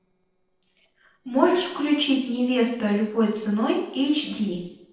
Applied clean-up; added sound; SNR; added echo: neural separator model SepFormer DNS4.